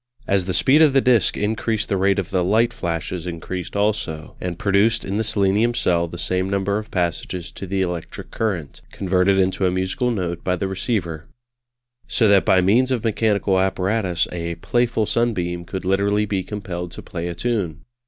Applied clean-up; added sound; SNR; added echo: none; none; none; none.